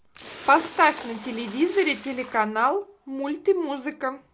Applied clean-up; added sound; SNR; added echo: none; Splash, splatter; 16 dB; none.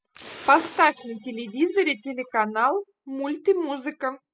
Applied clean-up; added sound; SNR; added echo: classical method spectral subtraction.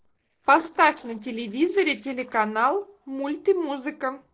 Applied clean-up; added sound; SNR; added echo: neural separator model SepFormer DNS4.